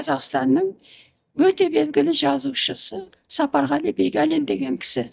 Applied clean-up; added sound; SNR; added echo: neural mask model DeepFilterNet 3.